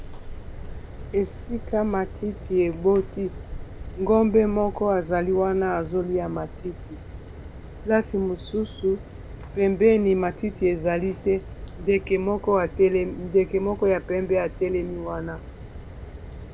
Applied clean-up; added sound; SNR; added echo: none; Fire; 13 dB; none.